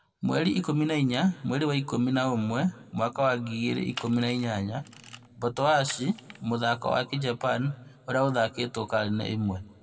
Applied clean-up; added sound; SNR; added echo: none; Camera; 18 dB; reverberation time 1.5 s.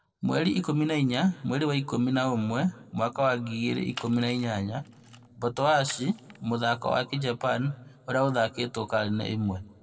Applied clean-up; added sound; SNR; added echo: neural separator model SepFormer DNS4.